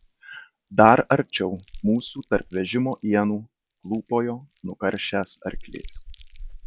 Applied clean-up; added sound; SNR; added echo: none; Chewing, mastication; 17 dB; none.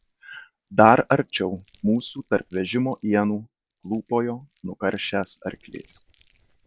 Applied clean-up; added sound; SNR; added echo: neural separator model SepFormer DNS4.